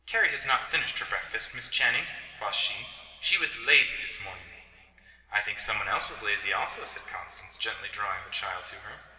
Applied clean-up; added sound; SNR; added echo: none; none; none; reverberation time 2.4 s.